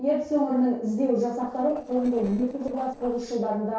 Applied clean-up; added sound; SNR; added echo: neural separator model SepFormer DNS4.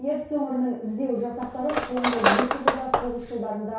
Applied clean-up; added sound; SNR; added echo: none; Cutlery, silverware; -2 dB; reverberation time 0.6 s.